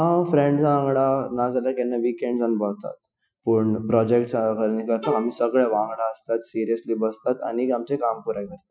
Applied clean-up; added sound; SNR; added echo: classical method Wiener filter.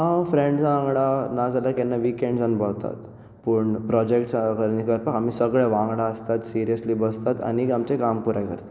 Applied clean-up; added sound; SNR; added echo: none; none; none; none.